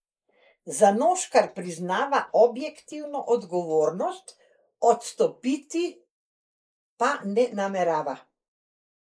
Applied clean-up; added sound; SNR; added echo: neural mask model Resemble Enhance denoiser.